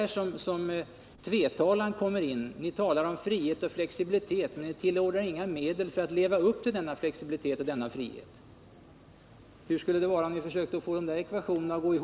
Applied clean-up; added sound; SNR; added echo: none; none; none; none.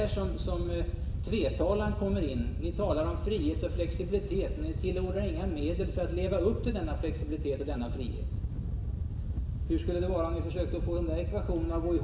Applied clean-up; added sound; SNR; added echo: none; Wind / Boat, Water vehicle; 0 dB; reverberation time 0.8 s.